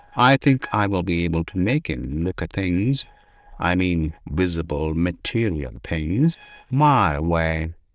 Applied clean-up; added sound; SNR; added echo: neural diffusion model UNIVERSE++.